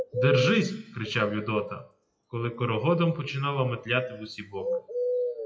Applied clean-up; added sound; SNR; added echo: classical method WPE with log-MMSE.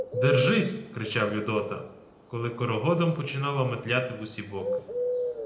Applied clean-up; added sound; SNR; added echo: none; Bird; 5 dB; reverberation time 0.8 s.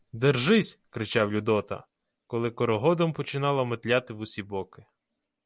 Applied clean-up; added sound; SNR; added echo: none; none; none; none.